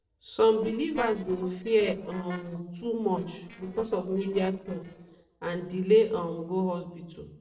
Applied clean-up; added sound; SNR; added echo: neural separator model SepFormer DNS4.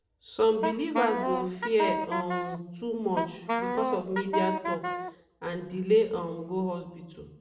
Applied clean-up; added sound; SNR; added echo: none; Wind instrument, woodwind instrument; 1 dB; reverberation time 0.6 s.